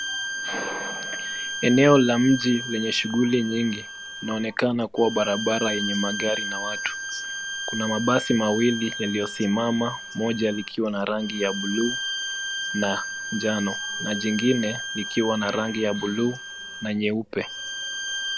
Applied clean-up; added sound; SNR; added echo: none; Bowed string instrument; 7 dB; none.